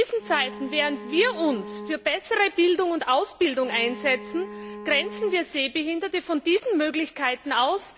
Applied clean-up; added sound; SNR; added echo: none; Bowed string instrument; 14 dB; none.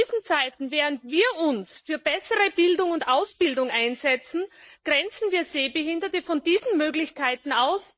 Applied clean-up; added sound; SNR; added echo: neural mask model Resemble Enhance denoiser.